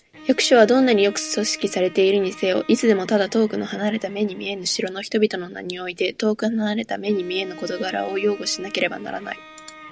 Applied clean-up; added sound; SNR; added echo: none; Bowed string instrument; 20 dB; none.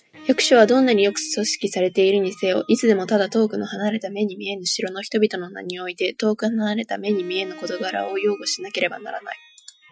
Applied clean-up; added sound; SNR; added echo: classical method Wiener filter.